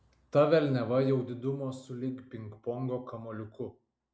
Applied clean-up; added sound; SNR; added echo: none; none; none; none.